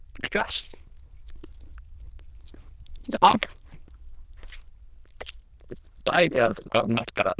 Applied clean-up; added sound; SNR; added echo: neural diffusion model UNIVERSE++.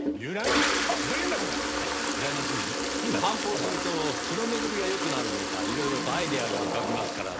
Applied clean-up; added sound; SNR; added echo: none; Toilet flush; -4 dB; none.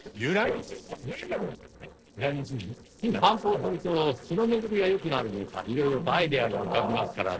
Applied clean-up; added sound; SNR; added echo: neural separator model SepFormer DNS4.